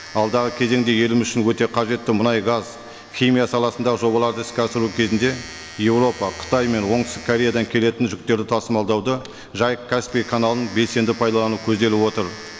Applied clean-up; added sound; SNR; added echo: none; Domestic sounds, home sounds; 19 dB; none.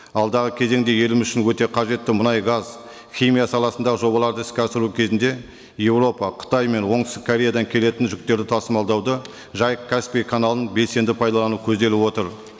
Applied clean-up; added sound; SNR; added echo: none; none; none; none.